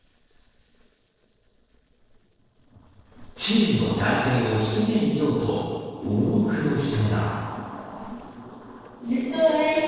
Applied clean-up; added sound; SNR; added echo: neural separator model SepFormer DNS4.